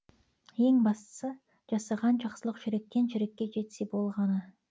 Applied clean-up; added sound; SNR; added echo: none; none; none; none.